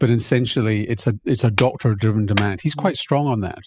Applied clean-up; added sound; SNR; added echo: classical method spectral subtraction.